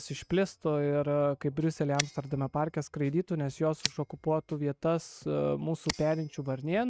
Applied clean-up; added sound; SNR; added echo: neural mask model RNNoise.